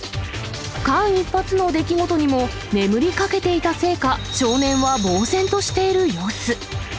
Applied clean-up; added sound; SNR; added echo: none; none; none; none.